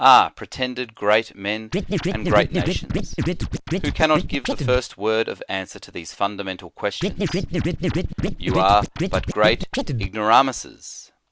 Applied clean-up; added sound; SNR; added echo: none; Scratching (performance technique); 1 dB; none.